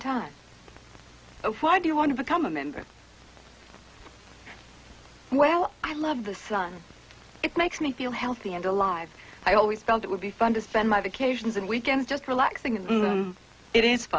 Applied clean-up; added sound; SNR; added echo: none; none; none; none.